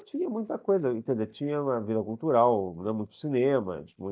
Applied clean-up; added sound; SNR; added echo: neural mask model DeepFilterNet 3.